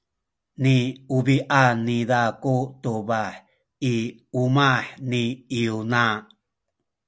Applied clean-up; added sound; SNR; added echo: none; none; none; none.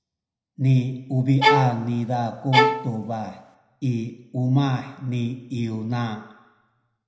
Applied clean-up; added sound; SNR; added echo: none; Bowed string instrument; -2 dB; reverberation time 0.8 s.